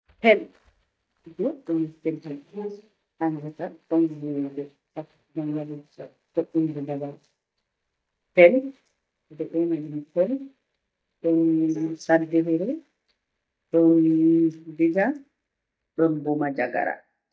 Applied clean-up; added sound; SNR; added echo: neural mask model DeepFilterNet 3.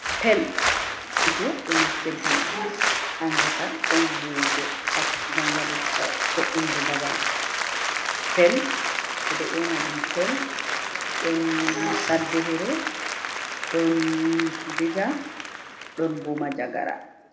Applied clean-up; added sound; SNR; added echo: none; Applause; -1 dB; reverberation time 0.9 s.